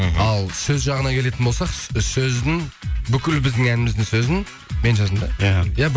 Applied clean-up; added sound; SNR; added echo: none; none; none; none.